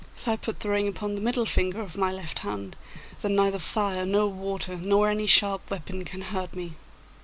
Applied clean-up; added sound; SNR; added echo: none; none; none; none.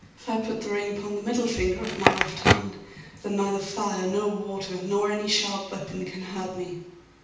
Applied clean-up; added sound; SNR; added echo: none; Crackle; -2 dB; reverberation time 0.9 s.